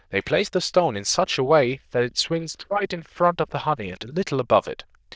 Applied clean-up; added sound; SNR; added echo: neural diffusion model UNIVERSE++.